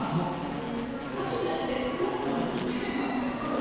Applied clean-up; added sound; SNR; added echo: none; Insect; 8 dB; reverberation time 2.0 s.